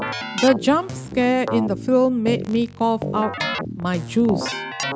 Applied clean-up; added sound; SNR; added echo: none; Keyboard (musical); 7 dB; none.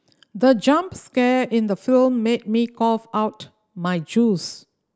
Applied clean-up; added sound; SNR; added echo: none; none; none; none.